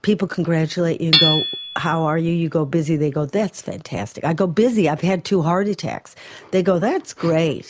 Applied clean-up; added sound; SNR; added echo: none; Hammer / Chink, clink; 4 dB; none.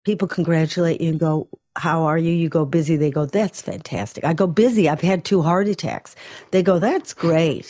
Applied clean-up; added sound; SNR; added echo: neural mask model DeepFilterNet 3.